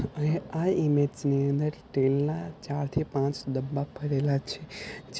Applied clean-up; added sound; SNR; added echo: none; none; none; none.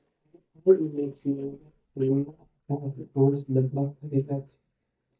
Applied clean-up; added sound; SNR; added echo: neural mask model DeepFilterNet 3.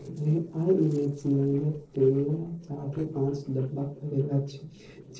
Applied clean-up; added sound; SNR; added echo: neural separator model SepFormer DNS4.